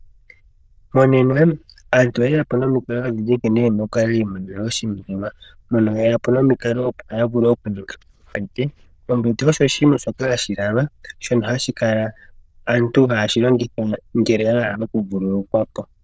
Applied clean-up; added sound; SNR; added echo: neural diffusion model UNIVERSE++.